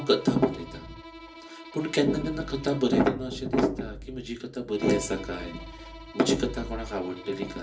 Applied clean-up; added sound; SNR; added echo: none; Bowed string instrument; 17 dB; reverberation time 0.3 s.